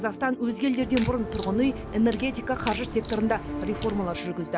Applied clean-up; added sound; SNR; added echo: none; Crack; 8 dB; none.